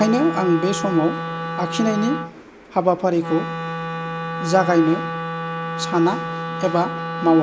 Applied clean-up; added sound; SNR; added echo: none; Wind instrument, woodwind instrument; 6 dB; none.